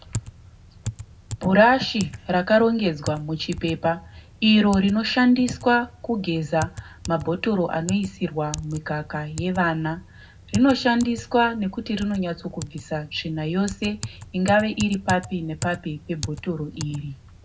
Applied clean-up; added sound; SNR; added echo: none; Typing; 14 dB; reverberation time 0.3 s.